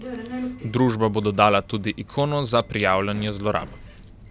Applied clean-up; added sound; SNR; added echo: none; Crack + Subway, metro, underground; 13 dB; none.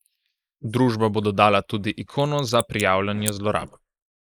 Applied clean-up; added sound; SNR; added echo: neural mask model Resemble Enhance denoiser.